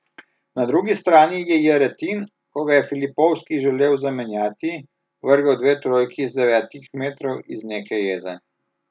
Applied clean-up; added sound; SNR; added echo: none; none; none; none.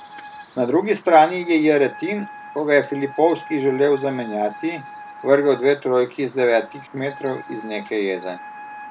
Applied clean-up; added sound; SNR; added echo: none; Chirp, tweet + Wind instrument, woodwind instrument; 18 dB; none.